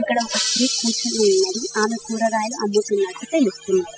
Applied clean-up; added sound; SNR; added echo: classical method spectral subtraction.